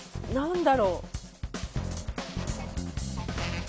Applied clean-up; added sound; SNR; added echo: none; none; none; none.